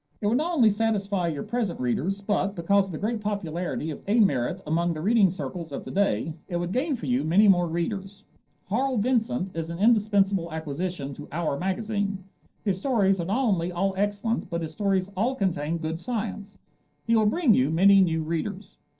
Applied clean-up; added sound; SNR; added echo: neural separator model SepFormer DNS4.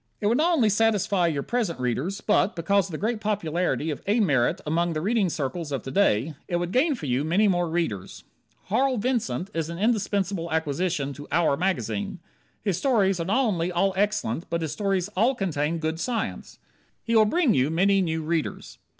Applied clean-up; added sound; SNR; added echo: none; none; none; none.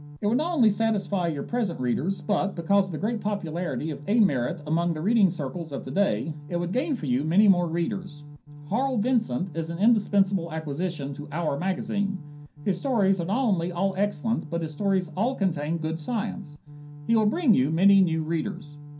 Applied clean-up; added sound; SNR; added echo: none; Organ; 15 dB; reverberation time 0.3 s.